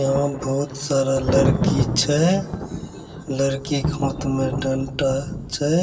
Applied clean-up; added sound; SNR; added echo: none; Thunder; 4 dB; reverberation time 2.2 s.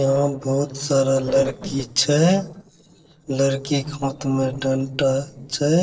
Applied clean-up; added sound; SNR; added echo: neural separator model SepFormer DNS4.